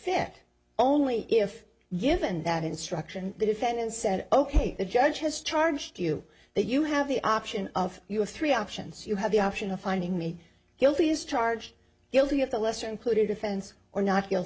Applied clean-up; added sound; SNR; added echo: none; none; none; none.